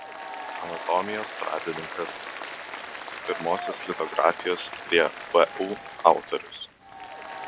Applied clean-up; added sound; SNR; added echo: none; Applause; 10 dB; none.